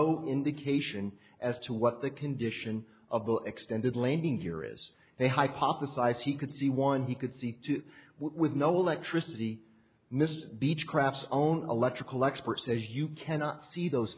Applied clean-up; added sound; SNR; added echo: none; none; none; none.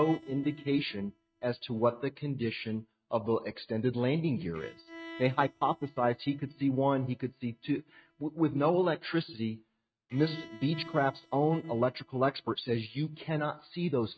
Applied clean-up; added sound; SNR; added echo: neural mask model RNNoise.